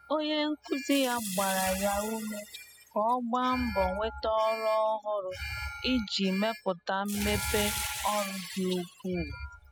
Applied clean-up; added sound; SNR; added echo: classical method spectral subtraction.